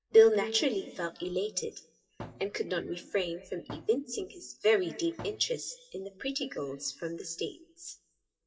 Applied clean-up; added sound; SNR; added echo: classical method WPE with log-MMSE.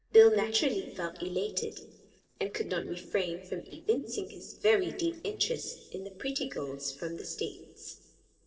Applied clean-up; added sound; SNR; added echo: neural separator model SepFormer DNS4.